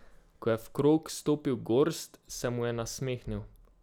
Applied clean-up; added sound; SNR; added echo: none; none; none; none.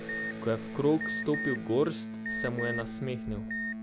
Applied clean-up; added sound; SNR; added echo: none; Alarm + Electric guitar; 4 dB; none.